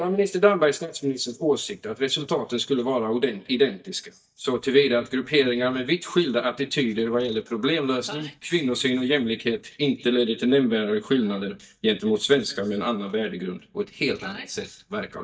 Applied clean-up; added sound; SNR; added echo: neural mask model DeepFilterNet 3.